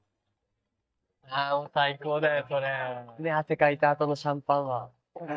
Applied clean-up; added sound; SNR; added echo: neural mask model DeepFilterNet 3.